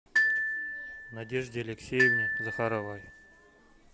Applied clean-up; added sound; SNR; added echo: none; Glockenspiel; -4 dB; none.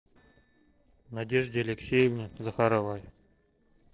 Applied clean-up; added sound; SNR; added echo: neural separator model SepFormer DNS4.